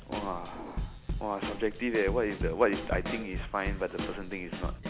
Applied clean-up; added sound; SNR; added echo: none; Snare drum / Drum kit; 4 dB; none.